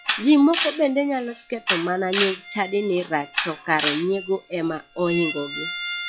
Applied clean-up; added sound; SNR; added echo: classical method log-MMSE.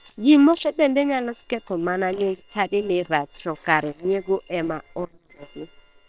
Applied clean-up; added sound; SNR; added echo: neural separator model SepFormer WHAM!.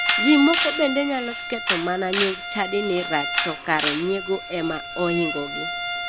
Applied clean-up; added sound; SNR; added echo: none; Camera + Bowed string instrument; 3 dB; none.